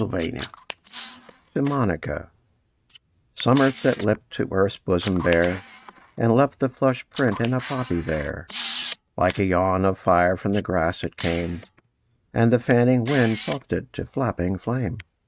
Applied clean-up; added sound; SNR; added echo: neural mask model RNNoise.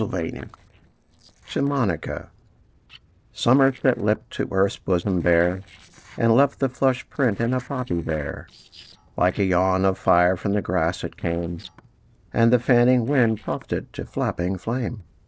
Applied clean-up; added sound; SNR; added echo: neural separator model SepFormer DNS4.